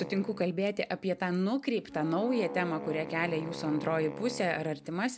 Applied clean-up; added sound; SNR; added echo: none; Wind instrument, woodwind instrument; 12 dB; none.